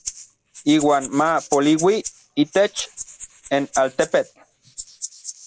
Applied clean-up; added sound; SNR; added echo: neural mask model Resemble Enhance denoiser.